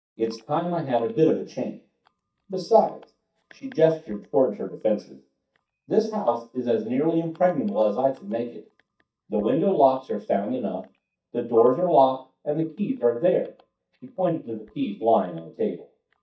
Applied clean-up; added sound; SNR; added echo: neural mask model DeepFilterNet 3.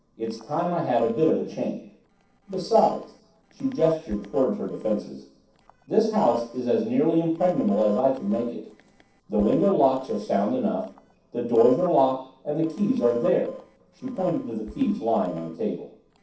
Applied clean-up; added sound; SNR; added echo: neural separator model SepFormer DNS4.